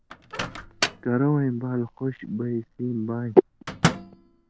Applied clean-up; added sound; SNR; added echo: none; Microwave oven; 6 dB; none.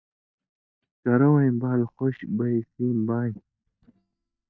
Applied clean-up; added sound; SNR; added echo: neural mask model DeepFilterNet 3.